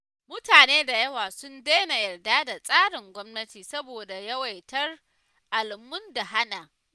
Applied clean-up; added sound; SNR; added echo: none; none; none; none.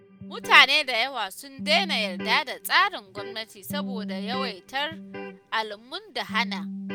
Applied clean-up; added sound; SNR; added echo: none; Electric guitar; 10 dB; none.